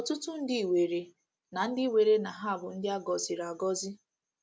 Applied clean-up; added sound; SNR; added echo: none; none; none; none.